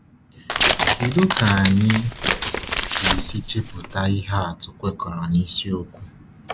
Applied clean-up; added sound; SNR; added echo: none; Tearing; -1 dB; none.